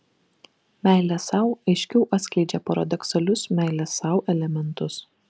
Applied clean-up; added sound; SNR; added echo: none; none; none; none.